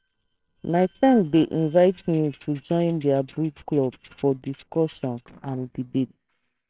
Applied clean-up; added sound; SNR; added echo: neural separator model SepFormer WHAMR!.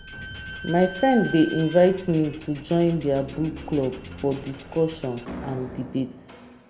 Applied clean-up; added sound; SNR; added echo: none; Squeak / Slam; 14 dB; reverberation time 0.6 s.